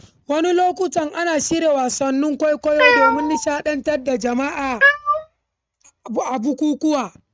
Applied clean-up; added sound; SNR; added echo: neural mask model RNNoise.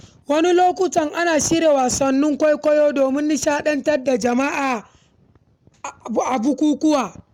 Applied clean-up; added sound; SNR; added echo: none; none; none; none.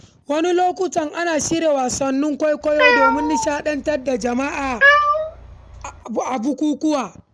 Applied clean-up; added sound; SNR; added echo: none; Cat; -1 dB; none.